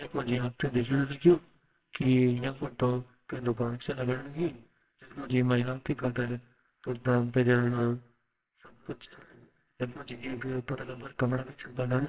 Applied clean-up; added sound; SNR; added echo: neural separator model SepFormer WHAMR!.